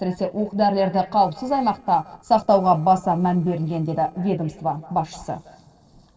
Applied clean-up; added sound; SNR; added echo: neural separator model SepFormer DNS4.